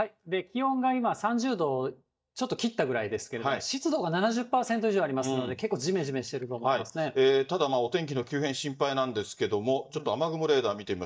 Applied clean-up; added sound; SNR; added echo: neural mask model DeepFilterNet 3.